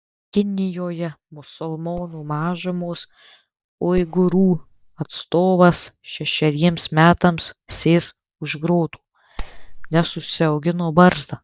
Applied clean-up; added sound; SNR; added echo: neural mask model DeepFilterNet 3.